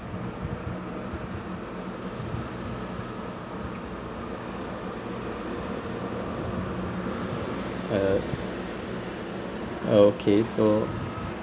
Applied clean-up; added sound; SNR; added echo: none; none; none; none.